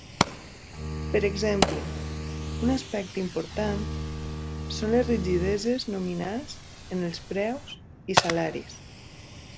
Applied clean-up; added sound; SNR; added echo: none; Bowed string instrument + Fire; 2 dB; none.